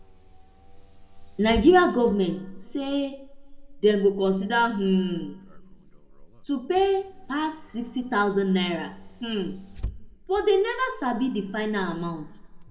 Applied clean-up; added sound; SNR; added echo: none; Engine / Car; 16 dB; reverberation time 0.9 s.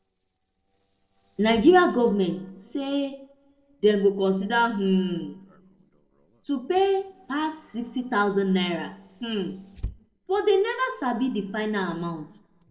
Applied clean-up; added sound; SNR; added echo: neural separator model SepFormer DNS4.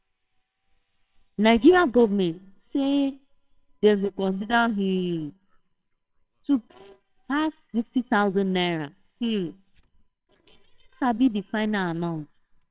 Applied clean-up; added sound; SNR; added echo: neural separator model SepFormer WHAMR!.